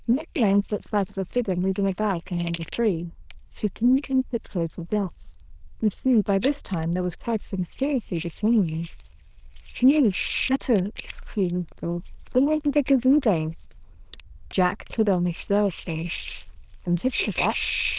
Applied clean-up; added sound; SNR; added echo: neural diffusion model UNIVERSE++.